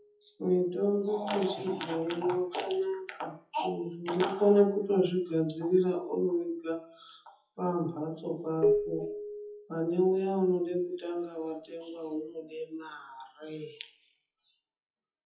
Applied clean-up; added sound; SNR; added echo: classical method WPE with log-MMSE.